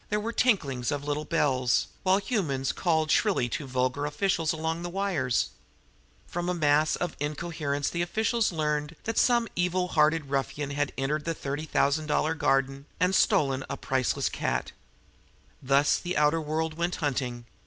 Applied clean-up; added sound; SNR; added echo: none; none; none; none.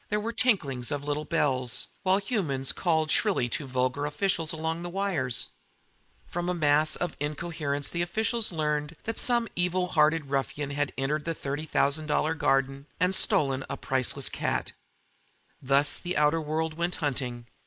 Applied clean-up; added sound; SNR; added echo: neural mask model Resemble Enhance denoiser.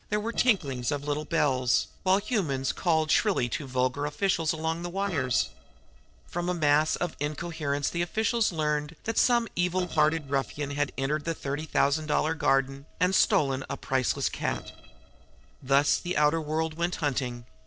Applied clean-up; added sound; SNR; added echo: neural separator model SepFormer DNS4.